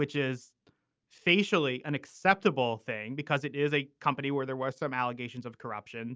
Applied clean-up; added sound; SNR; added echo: none; none; none; none.